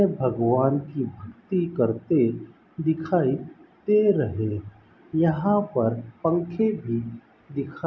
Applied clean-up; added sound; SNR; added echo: none; none; none; none.